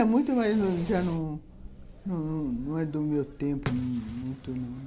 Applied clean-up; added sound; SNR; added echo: none; Fireworks; 14 dB; none.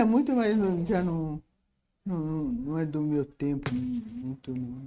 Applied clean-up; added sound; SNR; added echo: neural mask model RNNoise.